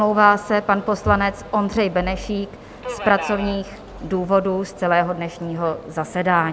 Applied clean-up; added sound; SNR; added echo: none; Subway, metro, underground; 17 dB; none.